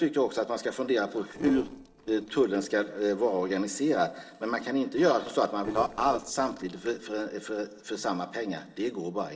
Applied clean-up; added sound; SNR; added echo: neural separator model SepFormer DNS4.